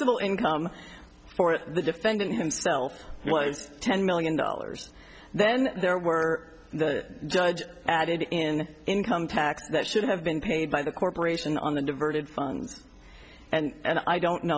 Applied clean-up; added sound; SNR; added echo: none; none; none; none.